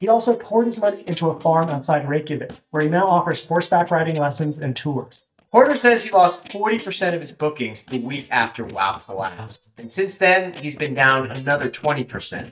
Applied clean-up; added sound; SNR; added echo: neural mask model DeepFilterNet 3.